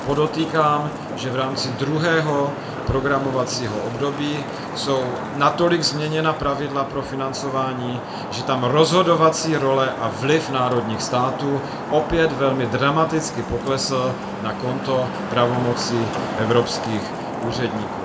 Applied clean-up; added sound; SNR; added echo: none; Traffic noise, roadway noise; 7 dB; reverberation time 1.1 s.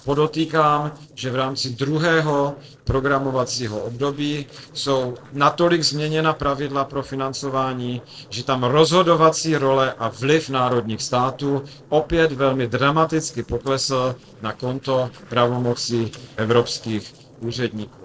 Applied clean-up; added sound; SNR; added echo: neural separator model SepFormer DNS4.